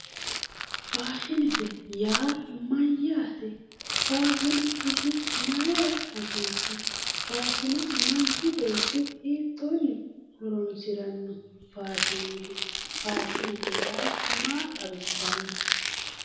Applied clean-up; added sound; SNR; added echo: none; Rattle; 2 dB; reverberation time 0.9 s.